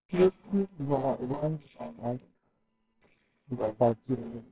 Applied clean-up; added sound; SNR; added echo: neural separator model SepFormer WHAMR!.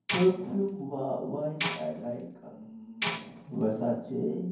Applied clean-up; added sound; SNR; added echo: none; Tambourine; 8 dB; reverberation time 0.9 s.